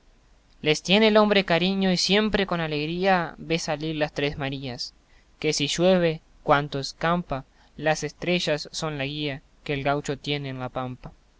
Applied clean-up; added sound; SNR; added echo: none; none; none; none.